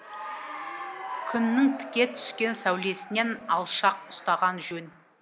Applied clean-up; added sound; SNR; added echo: none; Applause / Cheering; 12 dB; none.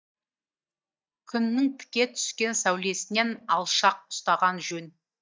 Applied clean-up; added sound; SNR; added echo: neural mask model DeepFilterNet 3.